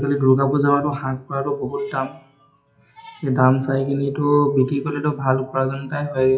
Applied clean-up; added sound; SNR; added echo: classical method WPE with log-MMSE.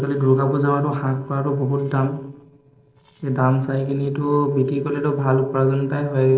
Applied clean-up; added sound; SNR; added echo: neural separator model SepFormer DNS4.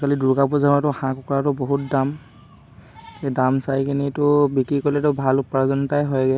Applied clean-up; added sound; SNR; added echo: none; none; none; none.